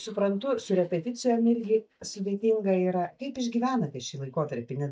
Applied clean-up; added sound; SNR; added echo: neural mask model DeepFilterNet 3.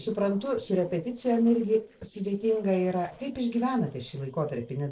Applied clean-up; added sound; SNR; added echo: neural separator model SepFormer DNS4.